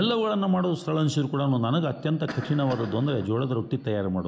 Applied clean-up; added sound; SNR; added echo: none; Cough; 14 dB; none.